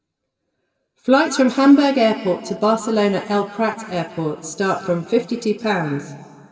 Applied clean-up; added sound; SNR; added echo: none; none; none; reverberation time 1.4 s.